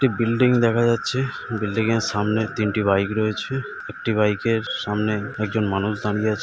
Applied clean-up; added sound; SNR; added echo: none; none; none; none.